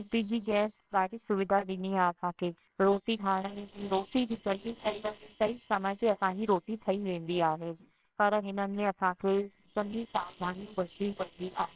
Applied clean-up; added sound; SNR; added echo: neural separator model SepFormer WHAMR!.